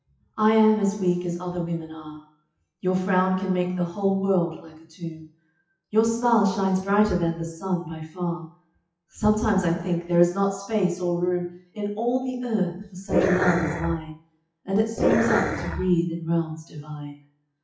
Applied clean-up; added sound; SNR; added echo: classical method WPE with log-MMSE.